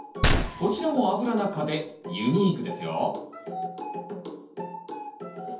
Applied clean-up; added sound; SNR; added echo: none; Gunshot, gunfire; 1 dB; reverberation time 0.5 s.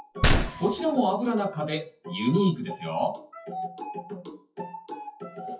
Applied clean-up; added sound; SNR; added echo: classical method WPE with log-MMSE.